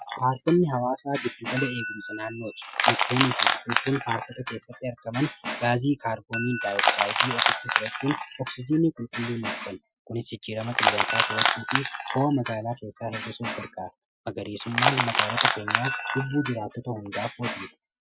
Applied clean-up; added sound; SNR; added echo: classical method Wiener filter.